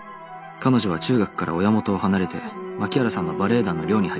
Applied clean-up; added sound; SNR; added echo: none; none; none; none.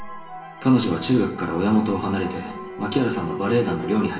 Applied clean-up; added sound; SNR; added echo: none; none; none; reverberation time 0.9 s.